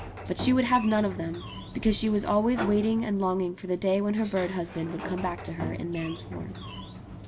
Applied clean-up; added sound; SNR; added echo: none; Sliding door; 11 dB; none.